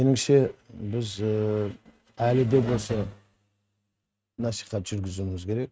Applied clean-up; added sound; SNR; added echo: neural mask model RNNoise.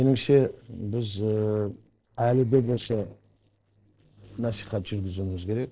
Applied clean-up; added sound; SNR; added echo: neural separator model SepFormer DNS4.